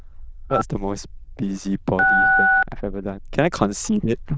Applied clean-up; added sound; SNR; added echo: neural diffusion model UNIVERSE++.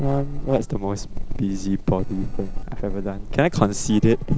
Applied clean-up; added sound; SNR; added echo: neural separator model SepFormer DNS4.